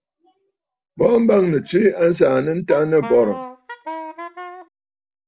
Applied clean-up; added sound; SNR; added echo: none; Wind instrument, woodwind instrument; 13 dB; none.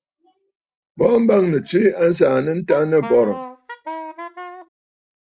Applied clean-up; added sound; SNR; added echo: neural mask model RNNoise.